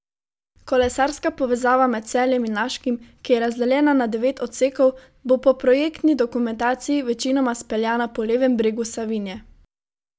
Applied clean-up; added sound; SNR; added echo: none; none; none; none.